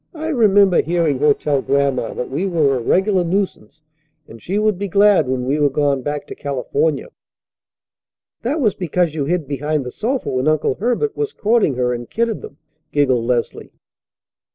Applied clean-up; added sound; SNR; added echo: neural separator model SepFormer DNS4.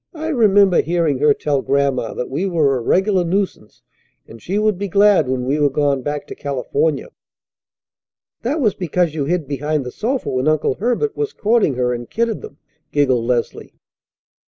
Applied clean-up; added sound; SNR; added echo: neural mask model Resemble Enhance denoiser.